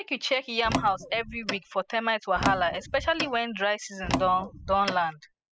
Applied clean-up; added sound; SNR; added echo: classical method spectral subtraction.